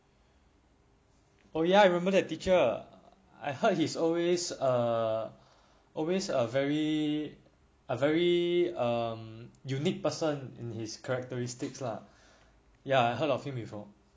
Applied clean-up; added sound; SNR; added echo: none; none; none; none.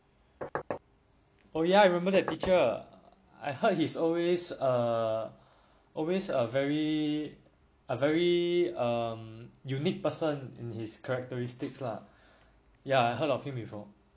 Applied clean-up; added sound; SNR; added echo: none; Knock; 6 dB; none.